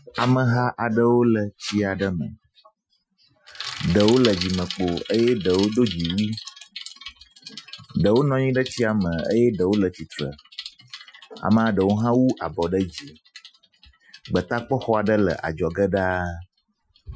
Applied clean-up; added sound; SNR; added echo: classical method Wiener filter.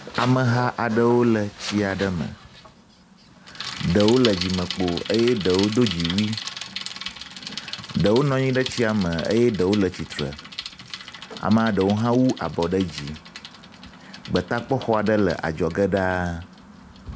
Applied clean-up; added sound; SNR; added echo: none; Bicycle; 12 dB; none.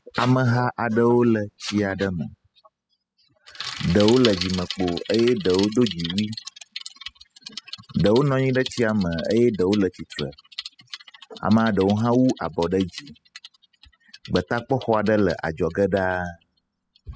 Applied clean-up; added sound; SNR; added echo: classical method spectral subtraction.